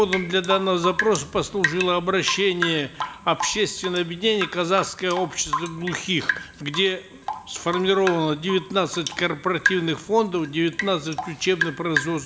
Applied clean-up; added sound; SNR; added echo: none; Drip / Rain; 7 dB; none.